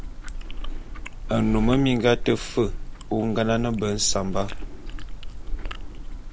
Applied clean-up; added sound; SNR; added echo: none; Chewing, mastication; 4 dB; none.